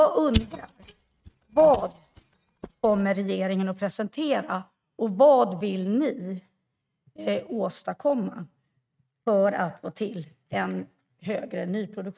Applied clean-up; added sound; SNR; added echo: neural mask model RNNoise.